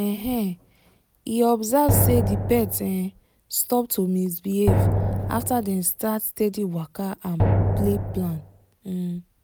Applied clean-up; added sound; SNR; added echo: none; Drum; -1 dB; none.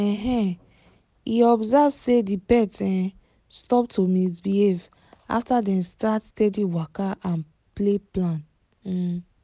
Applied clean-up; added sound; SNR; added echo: none; none; none; none.